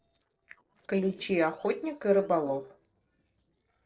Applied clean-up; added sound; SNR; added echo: neural separator model SepFormer DNS4.